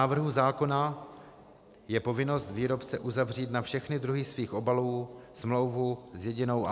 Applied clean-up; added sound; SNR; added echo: none; none; none; none.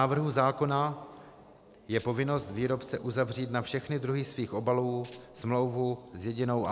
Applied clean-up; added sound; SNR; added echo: none; Tambourine; 8 dB; none.